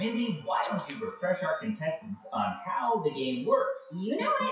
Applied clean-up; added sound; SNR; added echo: classical method WPE with log-MMSE.